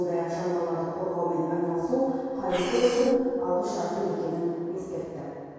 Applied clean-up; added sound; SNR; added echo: none; Breathing; 12 dB; reverberation time 2.2 s.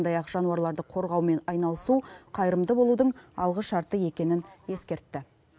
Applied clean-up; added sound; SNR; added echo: none; none; none; none.